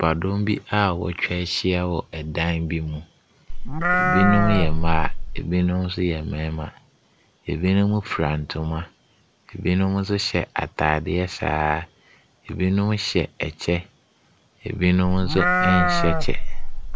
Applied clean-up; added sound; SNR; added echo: none; Livestock, farm animals, working animals; -5 dB; none.